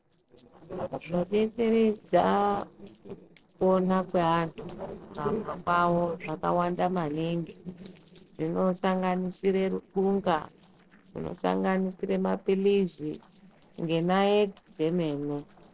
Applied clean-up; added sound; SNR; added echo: neural separator model SepFormer DNS4.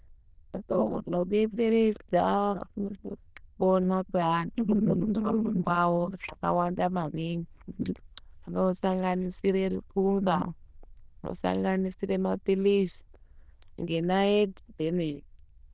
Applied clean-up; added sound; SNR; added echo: neural diffusion model UNIVERSE++.